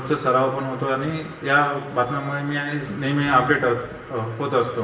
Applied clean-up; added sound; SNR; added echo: none; none; none; reverberation time 1.1 s.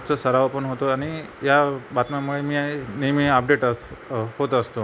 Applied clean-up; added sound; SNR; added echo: none; none; none; none.